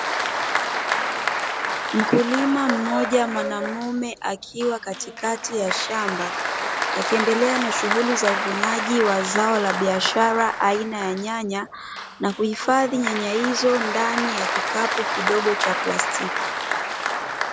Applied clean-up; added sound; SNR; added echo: none; Applause; 2 dB; none.